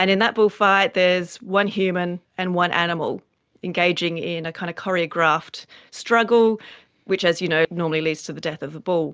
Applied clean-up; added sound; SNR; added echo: none; none; none; none.